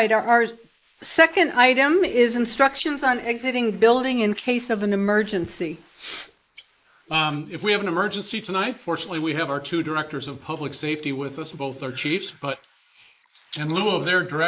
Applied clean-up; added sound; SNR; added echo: neural mask model Resemble Enhance denoiser.